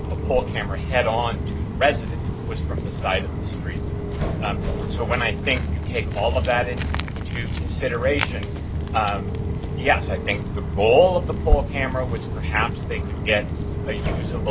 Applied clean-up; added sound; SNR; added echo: none; Walk, footsteps; 1 dB; none.